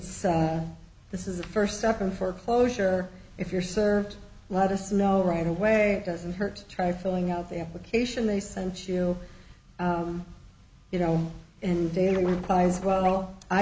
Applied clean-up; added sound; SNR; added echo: none; Scratching (performance technique); 14 dB; none.